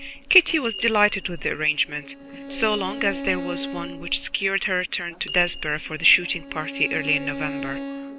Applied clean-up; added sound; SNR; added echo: none; Bowed string instrument + Door / Bell; 10 dB; none.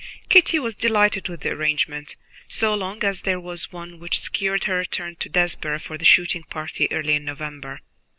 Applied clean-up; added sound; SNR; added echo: none; none; none; none.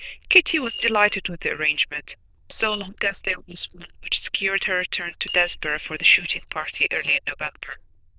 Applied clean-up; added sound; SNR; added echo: neural diffusion model UNIVERSE++.